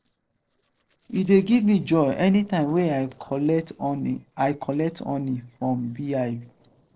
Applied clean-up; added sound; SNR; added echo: neural separator model SepFormer DNS4.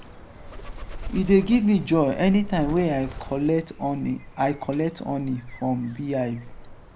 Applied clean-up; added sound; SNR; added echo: none; Bird; 13 dB; none.